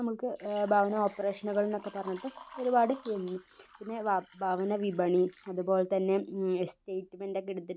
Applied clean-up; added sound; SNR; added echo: none; Water / Liquid; 20 dB; none.